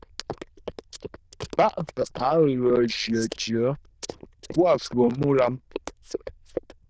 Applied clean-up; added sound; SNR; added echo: neural diffusion model UNIVERSE++.